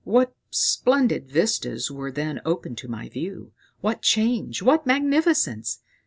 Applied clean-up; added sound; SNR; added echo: none; none; none; none.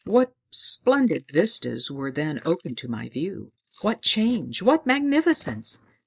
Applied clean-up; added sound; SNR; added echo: neural mask model Resemble Enhance denoiser.